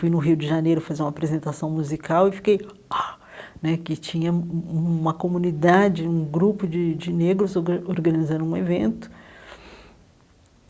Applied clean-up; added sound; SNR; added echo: none; none; none; none.